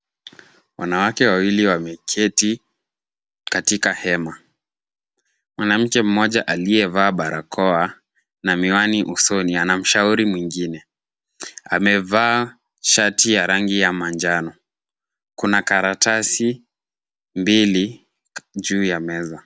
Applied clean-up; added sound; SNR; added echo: none; none; none; none.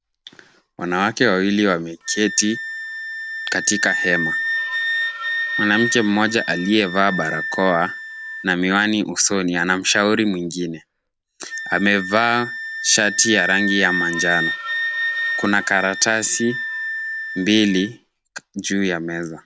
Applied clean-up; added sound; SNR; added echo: none; Wind instrument, woodwind instrument; 6 dB; none.